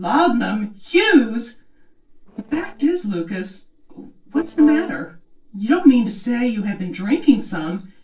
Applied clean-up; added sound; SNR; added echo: neural separator model SepFormer DNS4.